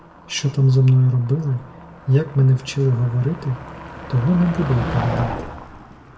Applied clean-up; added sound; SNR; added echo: none; Motor vehicle (road); 12 dB; reverberation time 0.5 s.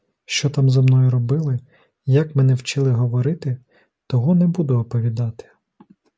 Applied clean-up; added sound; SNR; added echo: none; none; none; none.